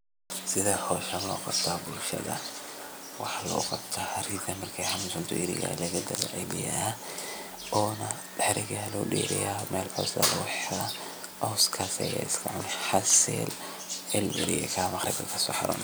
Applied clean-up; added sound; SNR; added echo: none; none; none; none.